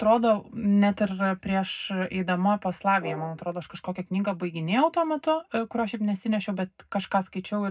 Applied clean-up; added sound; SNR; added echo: neural mask model DeepFilterNet 3.